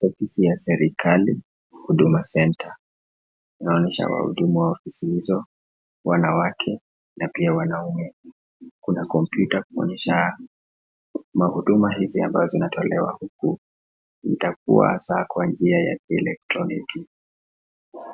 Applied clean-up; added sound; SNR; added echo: none; none; none; none.